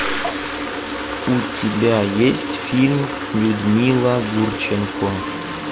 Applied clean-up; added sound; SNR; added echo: none; Toilet flush; 5 dB; none.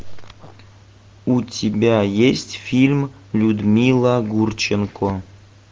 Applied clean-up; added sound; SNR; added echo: none; none; none; none.